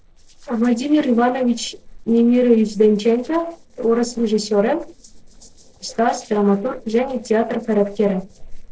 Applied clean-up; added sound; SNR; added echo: neural separator model SepFormer DNS4.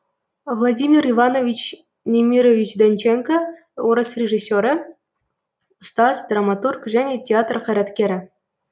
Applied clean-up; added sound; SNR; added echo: none; none; none; none.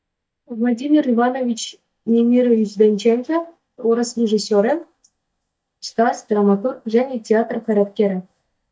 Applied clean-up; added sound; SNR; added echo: neural mask model DeepFilterNet 3.